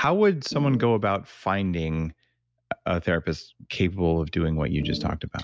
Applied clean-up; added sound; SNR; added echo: none; Organ; 7 dB; none.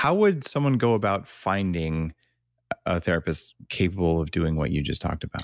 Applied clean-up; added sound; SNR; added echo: none; none; none; none.